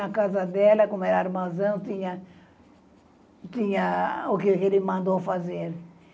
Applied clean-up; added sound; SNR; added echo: none; none; none; none.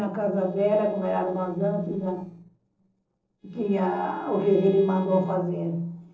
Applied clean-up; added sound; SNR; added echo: neural separator model SepFormer DNS4.